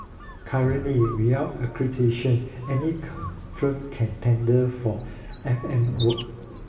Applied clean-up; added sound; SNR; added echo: none; Bird; 17 dB; reverberation time 1.3 s.